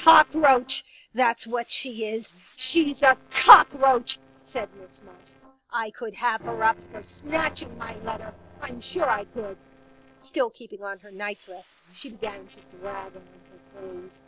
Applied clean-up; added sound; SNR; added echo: neural separator model SepFormer DNS4.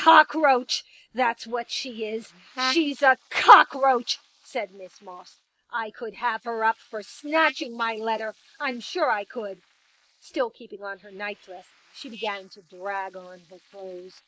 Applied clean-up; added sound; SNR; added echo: neural mask model Resemble Enhance denoiser.